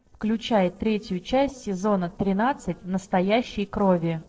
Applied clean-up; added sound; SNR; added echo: neural separator model SepFormer DNS4.